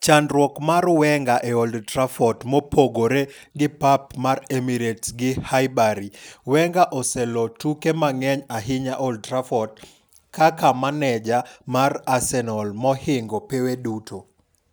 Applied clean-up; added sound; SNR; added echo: none; none; none; none.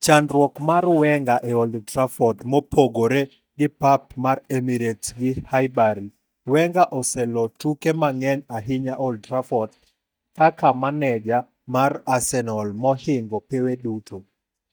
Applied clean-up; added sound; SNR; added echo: neural mask model DeepFilterNet 3.